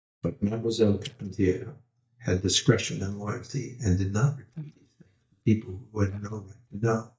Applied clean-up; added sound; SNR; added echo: neural mask model DeepFilterNet 3.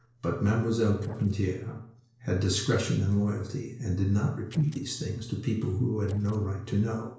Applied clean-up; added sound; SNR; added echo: neural separator model SepFormer DNS4.